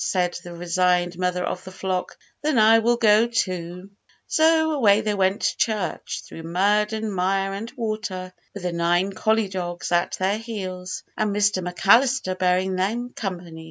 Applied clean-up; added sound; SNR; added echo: none; none; none; none.